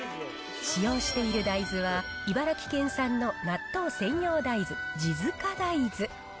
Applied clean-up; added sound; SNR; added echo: none; none; none; none.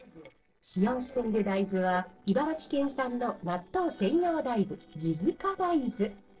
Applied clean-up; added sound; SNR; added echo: neural separator model SepFormer DNS4.